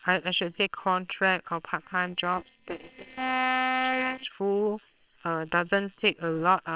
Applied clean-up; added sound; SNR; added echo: neural separator model SepFormer WHAMR!.